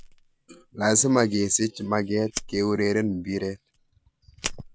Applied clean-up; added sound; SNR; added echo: none; Fire; 16 dB; none.